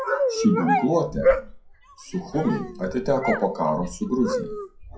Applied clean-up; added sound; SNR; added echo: classical method WPE with log-MMSE.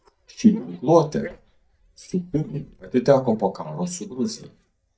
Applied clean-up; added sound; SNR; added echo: neural mask model DeepFilterNet 3.